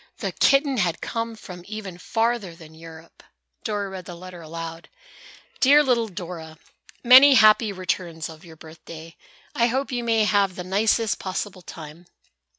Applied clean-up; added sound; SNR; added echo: none; none; none; none.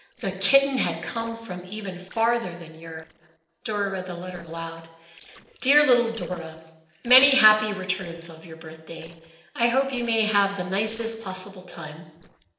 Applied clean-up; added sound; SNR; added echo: neural separator model SepFormer DNS4.